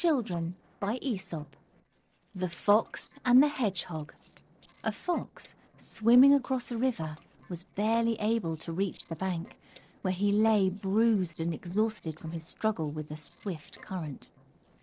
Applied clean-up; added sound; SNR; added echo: neural separator model SepFormer DNS4.